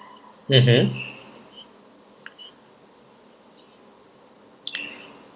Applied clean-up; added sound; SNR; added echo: none; none; none; none.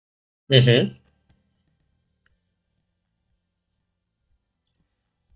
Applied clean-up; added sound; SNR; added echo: neural mask model DeepFilterNet 3.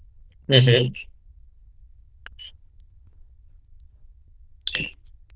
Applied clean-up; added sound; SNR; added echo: neural diffusion model UNIVERSE++.